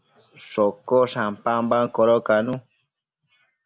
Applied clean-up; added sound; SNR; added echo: none; none; none; none.